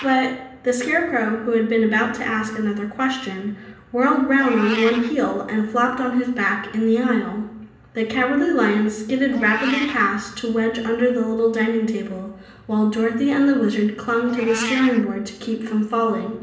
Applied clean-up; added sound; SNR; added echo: none; Meow; 17 dB; reverberation time 0.8 s.